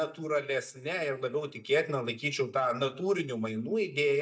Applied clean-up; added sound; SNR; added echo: neural mask model DeepFilterNet 3.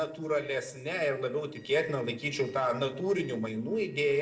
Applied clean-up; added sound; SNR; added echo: neural separator model SepFormer DNS4.